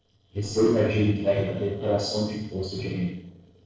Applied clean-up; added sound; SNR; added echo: neural separator model SepFormer DNS4.